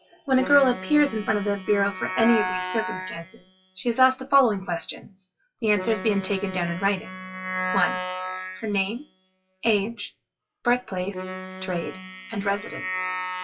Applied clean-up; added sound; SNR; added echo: classical method WPE with log-MMSE.